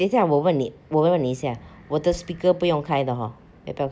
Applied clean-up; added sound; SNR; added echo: none; none; none; none.